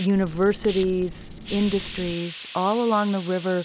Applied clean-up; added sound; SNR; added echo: none; Writing + Hiss; 14 dB; none.